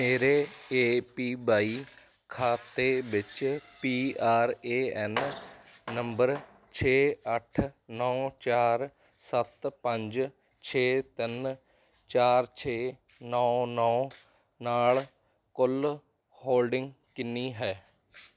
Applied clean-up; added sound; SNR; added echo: none; none; none; none.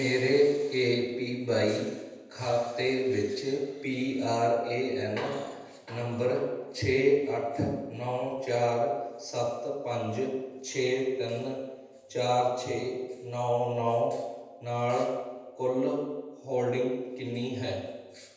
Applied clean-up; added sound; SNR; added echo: none; none; none; reverberation time 1.1 s.